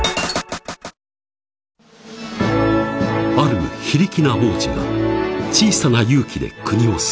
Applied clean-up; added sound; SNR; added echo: none; none; none; none.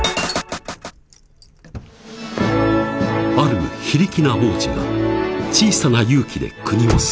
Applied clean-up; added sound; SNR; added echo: none; Slam / Car; 13 dB; none.